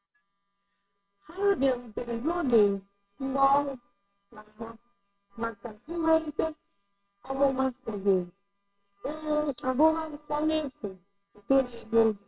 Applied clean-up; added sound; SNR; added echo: neural separator model SepFormer WHAMR!.